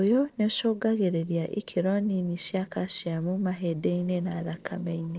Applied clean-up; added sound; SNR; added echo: neural separator model SepFormer DNS4.